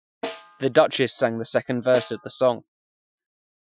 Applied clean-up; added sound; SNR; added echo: classical method Wiener filter.